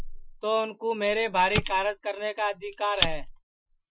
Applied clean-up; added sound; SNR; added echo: classical method Wiener filter.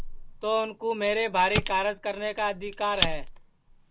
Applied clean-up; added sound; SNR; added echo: none; Fire; 6 dB; none.